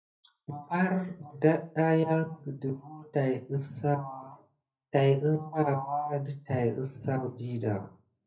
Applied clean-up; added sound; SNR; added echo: none; none; none; reverberation time 0.3 s.